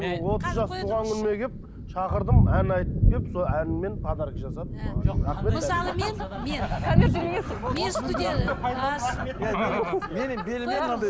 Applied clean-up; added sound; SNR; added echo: none; Thunder; -1 dB; none.